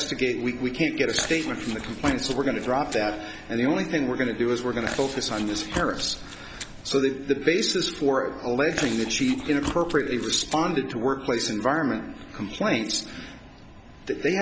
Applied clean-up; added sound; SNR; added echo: none; Chewing, mastication; 11 dB; none.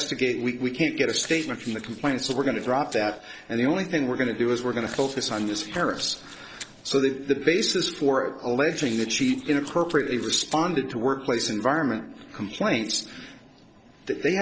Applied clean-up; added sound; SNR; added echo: neural separator model SepFormer DNS4.